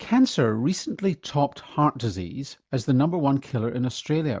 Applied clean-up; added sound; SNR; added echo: none; none; none; none.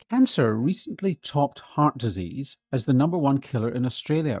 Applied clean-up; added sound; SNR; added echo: neural mask model DeepFilterNet 3.